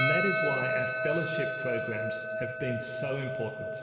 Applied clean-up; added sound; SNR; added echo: none; Percussion; -3 dB; reverberation time 2.1 s.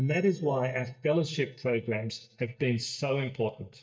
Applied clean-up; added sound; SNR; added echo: neural mask model DeepFilterNet 3.